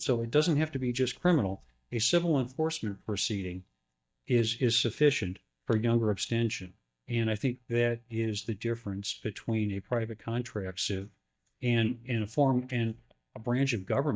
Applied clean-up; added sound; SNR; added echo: neural mask model DeepFilterNet 3.